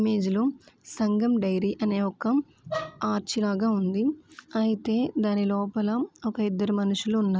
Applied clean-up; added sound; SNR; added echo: none; none; none; none.